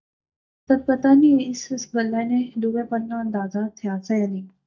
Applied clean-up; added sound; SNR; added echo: neural mask model DeepFilterNet 3.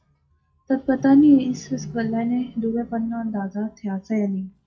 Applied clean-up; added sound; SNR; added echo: classical method WPE with log-MMSE.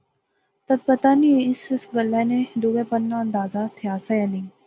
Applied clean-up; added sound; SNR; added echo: none; none; none; none.